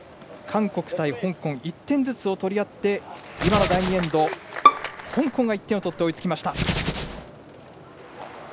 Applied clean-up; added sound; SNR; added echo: none; Bowed string instrument + Hands; 0 dB; none.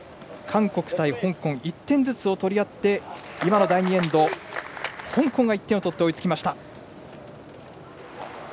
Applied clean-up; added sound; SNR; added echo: none; none; none; none.